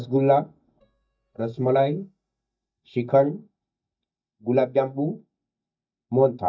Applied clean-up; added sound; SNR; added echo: neural mask model DeepFilterNet 3.